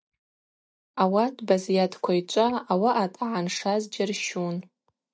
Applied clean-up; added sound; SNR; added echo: neural mask model DeepFilterNet 3.